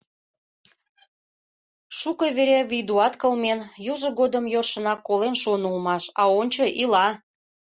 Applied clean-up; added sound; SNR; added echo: none; none; none; none.